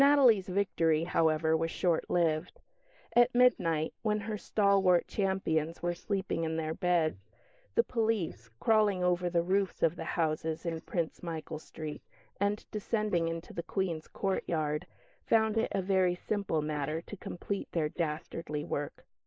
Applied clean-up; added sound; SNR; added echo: neural mask model Resemble Enhance denoiser.